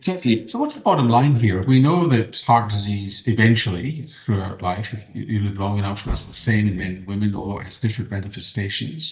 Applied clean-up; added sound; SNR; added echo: neural mask model DeepFilterNet 3.